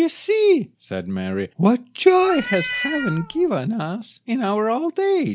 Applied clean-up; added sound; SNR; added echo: none; Meow; 9 dB; none.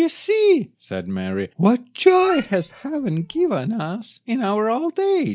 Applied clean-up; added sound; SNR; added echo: neural mask model DeepFilterNet 3.